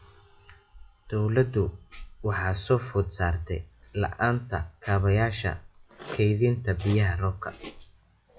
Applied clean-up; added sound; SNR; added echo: classical method log-MMSE.